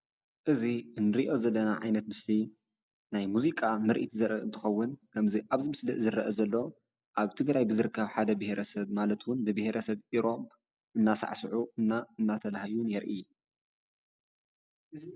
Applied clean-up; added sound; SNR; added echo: none; none; none; none.